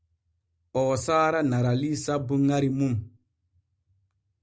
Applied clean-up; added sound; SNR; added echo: none; none; none; none.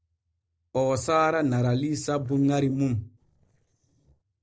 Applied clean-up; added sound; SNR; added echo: neural separator model SepFormer DNS4.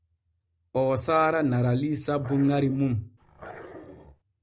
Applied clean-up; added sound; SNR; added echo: none; Growling; 18 dB; none.